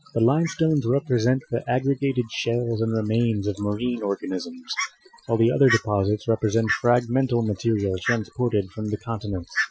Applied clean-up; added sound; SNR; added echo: classical method Wiener filter.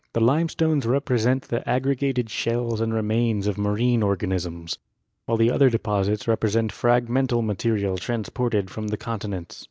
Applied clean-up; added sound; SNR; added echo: none; none; none; none.